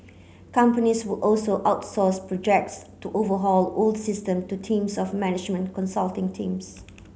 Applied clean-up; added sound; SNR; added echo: none; none; none; none.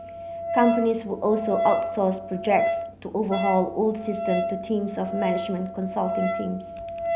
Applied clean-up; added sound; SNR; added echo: none; Wind instrument, woodwind instrument; 3 dB; none.